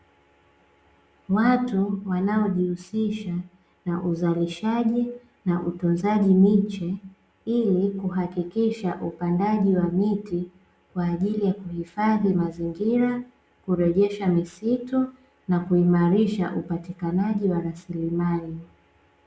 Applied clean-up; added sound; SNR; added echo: none; none; none; none.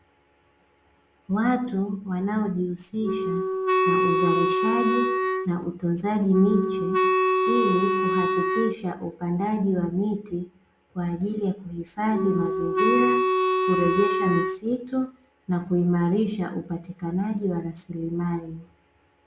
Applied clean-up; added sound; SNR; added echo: none; Wind instrument, woodwind instrument; -3 dB; none.